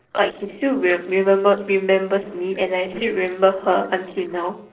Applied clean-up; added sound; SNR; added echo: neural separator model SepFormer DNS4.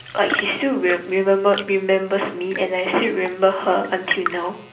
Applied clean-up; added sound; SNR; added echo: none; Tap / Fill (with liquid) / Trickle, dribble / Chirp, tweet / Engine; 11 dB; reverberation time 0.5 s.